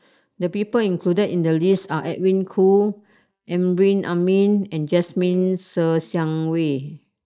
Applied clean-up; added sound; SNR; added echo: neural mask model DeepFilterNet 3.